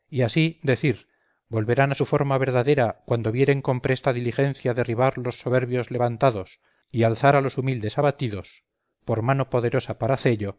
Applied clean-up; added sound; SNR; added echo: none; none; none; none.